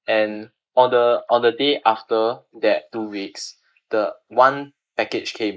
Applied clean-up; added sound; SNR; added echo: neural mask model Resemble Enhance denoiser.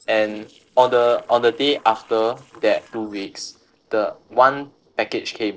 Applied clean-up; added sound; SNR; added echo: neural separator model SepFormer DNS4.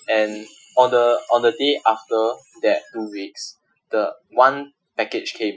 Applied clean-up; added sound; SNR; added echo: classical method Wiener filter.